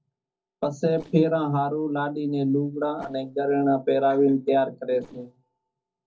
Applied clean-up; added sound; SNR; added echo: neural separator model SepFormer DNS4.